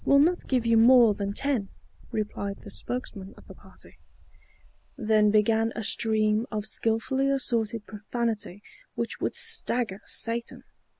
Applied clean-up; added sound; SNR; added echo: none; Engine; 20 dB; none.